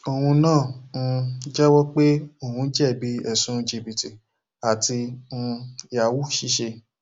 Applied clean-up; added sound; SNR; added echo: none; none; none; none.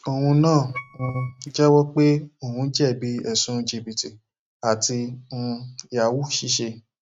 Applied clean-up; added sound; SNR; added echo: neural mask model RNNoise.